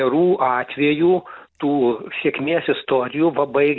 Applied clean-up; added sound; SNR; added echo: none; none; none; none.